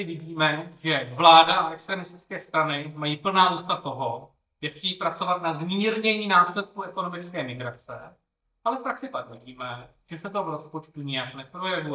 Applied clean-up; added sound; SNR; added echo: neural mask model DeepFilterNet 3.